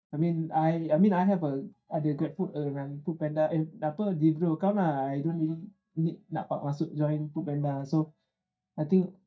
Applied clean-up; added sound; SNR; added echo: neural mask model DeepFilterNet 3.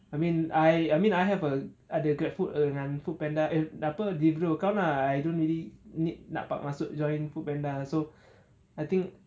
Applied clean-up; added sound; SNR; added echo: none; none; none; none.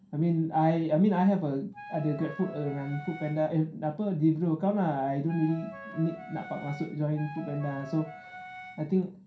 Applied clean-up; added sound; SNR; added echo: none; Wind instrument, woodwind instrument; 15 dB; reverberation time 0.3 s.